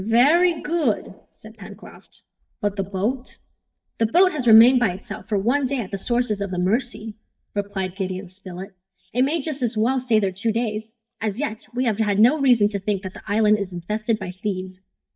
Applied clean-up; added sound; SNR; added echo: neural mask model DeepFilterNet 3.